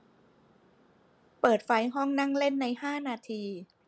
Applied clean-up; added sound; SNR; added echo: none; none; none; none.